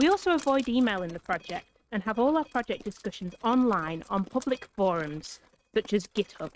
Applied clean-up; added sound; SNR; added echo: neural mask model RNNoise.